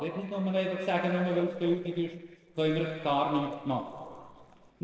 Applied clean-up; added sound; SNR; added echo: neural separator model SepFormer DNS4.